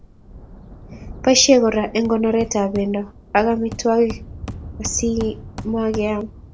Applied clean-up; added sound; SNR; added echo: none; Hammer + Thunder; 14 dB; none.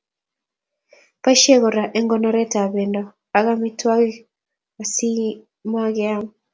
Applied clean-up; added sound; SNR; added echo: none; none; none; none.